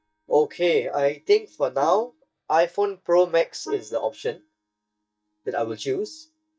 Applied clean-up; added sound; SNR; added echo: neural mask model DeepFilterNet 3.